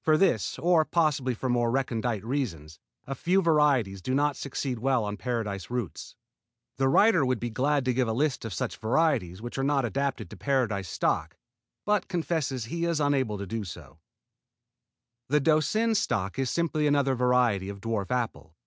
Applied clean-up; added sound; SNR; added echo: none; none; none; none.